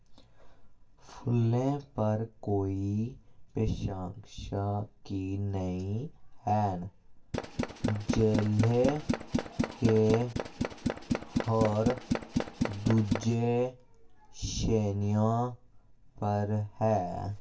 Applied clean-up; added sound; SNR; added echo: none; Tools; 2 dB; reverberation time 0.2 s.